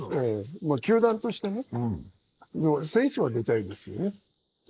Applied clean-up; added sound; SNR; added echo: neural mask model Resemble Enhance denoiser.